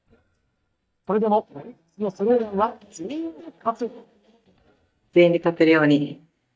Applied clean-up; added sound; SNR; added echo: neural mask model DeepFilterNet 3.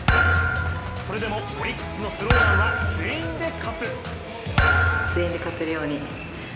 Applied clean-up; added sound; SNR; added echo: none; Thump, thud; -4 dB; none.